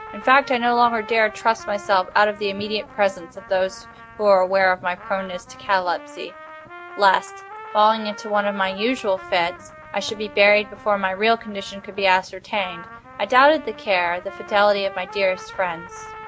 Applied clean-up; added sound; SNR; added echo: none; Trumpet; 18 dB; none.